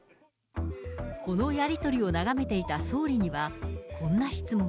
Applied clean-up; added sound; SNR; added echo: none; none; none; none.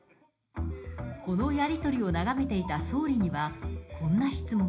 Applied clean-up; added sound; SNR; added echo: none; none; none; reverberation time 0.4 s.